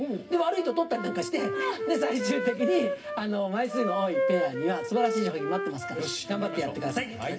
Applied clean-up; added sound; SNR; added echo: none; Wind instrument, woodwind instrument; 3 dB; reverberation time 0.4 s.